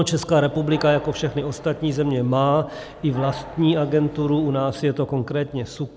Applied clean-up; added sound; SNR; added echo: none; Train; 18 dB; none.